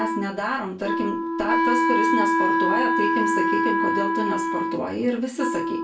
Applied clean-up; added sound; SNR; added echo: none; Wind instrument, woodwind instrument; -5 dB; reverberation time 0.3 s.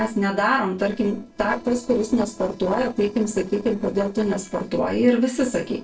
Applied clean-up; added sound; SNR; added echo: neural separator model SepFormer DNS4.